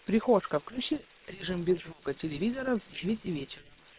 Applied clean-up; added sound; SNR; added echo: neural separator model SepFormer WHAM!.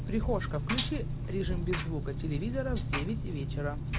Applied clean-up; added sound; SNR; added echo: none; Engine; -1 dB; none.